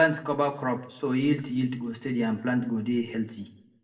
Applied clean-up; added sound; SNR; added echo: none; none; none; reverberation time 0.5 s.